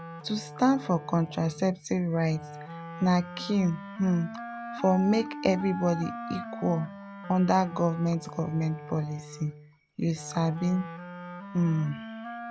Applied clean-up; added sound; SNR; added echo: none; Wind instrument, woodwind instrument; 12 dB; none.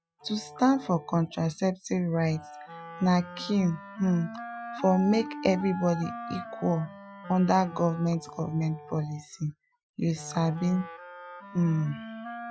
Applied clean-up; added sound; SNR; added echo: classical method Wiener filter.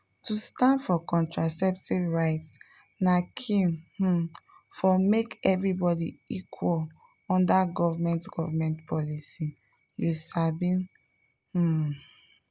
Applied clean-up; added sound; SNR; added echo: none; none; none; none.